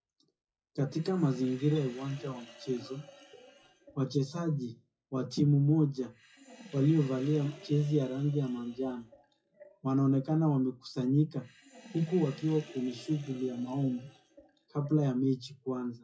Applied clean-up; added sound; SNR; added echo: classical method WPE with log-MMSE.